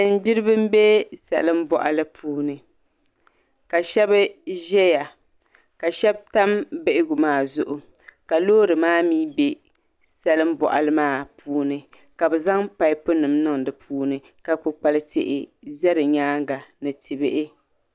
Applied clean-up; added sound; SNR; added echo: none; none; none; none.